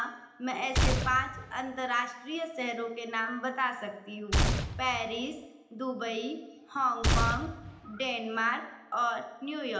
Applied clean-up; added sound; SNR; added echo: none; Gunshot, gunfire; -3 dB; reverberation time 0.9 s.